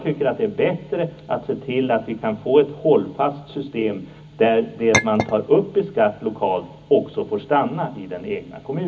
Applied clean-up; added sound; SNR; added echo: none; Chink, clink; 3 dB; reverberation time 0.4 s.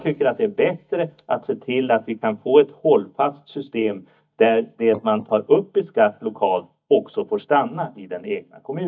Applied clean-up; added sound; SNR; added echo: neural mask model DeepFilterNet 3.